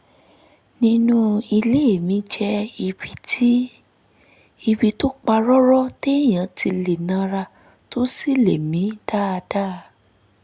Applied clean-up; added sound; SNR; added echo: none; none; none; none.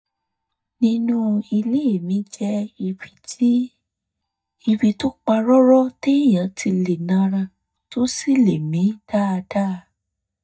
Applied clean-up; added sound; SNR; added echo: neural mask model DeepFilterNet 3.